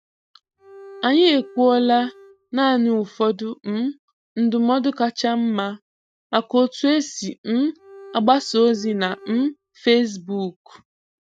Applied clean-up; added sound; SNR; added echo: neural mask model RNNoise.